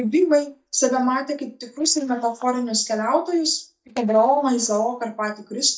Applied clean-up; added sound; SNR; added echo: neural mask model DeepFilterNet 3.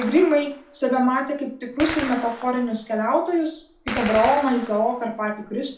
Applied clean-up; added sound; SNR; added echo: none; Gunshot, gunfire; 13 dB; reverberation time 0.4 s.